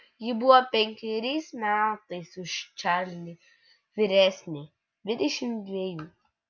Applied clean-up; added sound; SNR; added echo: none; none; none; none.